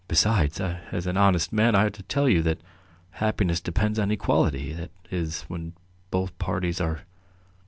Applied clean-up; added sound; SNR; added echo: none; none; none; none.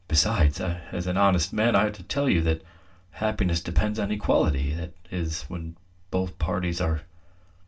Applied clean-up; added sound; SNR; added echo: none; none; none; reverberation time 0.2 s.